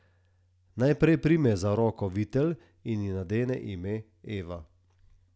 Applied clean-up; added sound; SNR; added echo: none; none; none; none.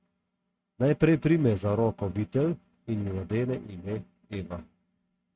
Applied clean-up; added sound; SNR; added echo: neural mask model RNNoise.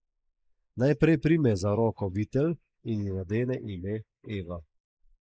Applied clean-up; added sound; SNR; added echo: neural mask model Resemble Enhance denoiser.